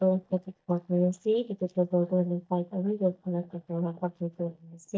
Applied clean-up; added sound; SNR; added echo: neural mask model DeepFilterNet 3.